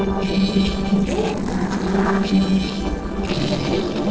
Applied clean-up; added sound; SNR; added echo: neural separator model SepFormer DNS4.